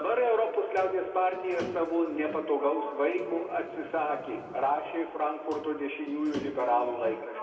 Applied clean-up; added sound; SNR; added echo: none; Sliding door; 17 dB; reverberation time 2.0 s.